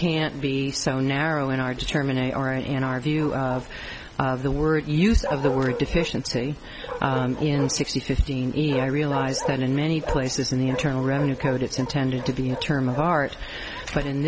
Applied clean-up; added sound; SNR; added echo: none; Bark; 12 dB; none.